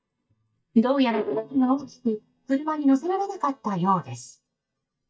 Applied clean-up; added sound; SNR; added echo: neural mask model DeepFilterNet 3.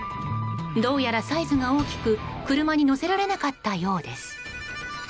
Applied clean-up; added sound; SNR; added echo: none; none; none; none.